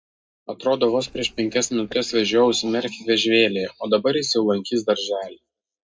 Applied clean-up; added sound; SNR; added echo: neural mask model DeepFilterNet 3.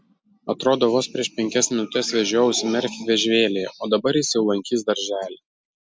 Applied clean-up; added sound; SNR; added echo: none; none; none; none.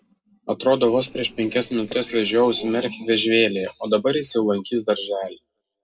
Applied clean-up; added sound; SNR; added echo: neural separator model SepFormer DNS4.